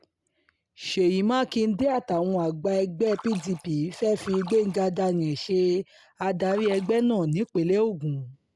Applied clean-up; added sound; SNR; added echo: none; Splash, splatter; 20 dB; none.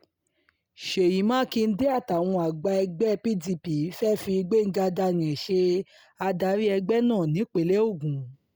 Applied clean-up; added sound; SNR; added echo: none; none; none; none.